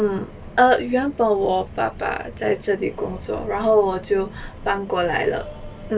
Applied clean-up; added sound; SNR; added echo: none; none; none; none.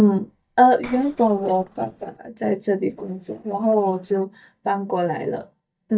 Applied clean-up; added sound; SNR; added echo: neural mask model DeepFilterNet 3.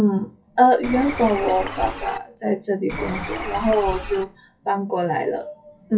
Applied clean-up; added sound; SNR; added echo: classical method WPE with log-MMSE.